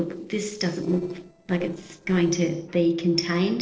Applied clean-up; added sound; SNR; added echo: neural separator model SepFormer DNS4.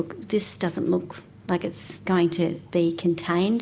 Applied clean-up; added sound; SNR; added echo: none; none; none; none.